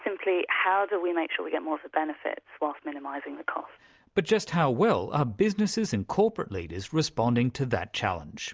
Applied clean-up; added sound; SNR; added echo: none; none; none; none.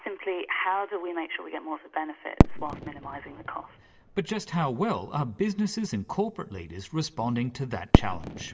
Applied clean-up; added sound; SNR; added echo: none; Fireworks; -1 dB; reverberation time 0.3 s.